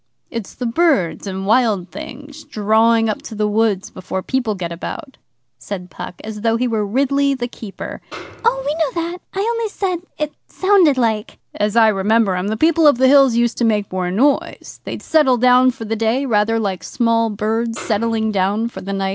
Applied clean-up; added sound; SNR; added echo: none; Snare drum; 17 dB; none.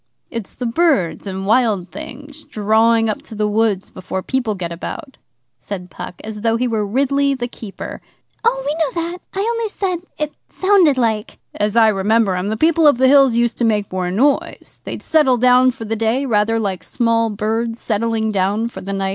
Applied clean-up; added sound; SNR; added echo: none; none; none; none.